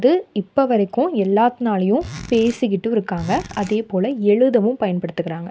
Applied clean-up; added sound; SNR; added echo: none; Zipper (clothing); 17 dB; none.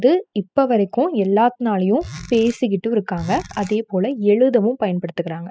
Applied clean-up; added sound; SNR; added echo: classical method spectral subtraction.